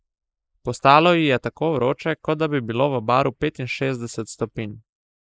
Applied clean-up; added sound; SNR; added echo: neural mask model Resemble Enhance denoiser.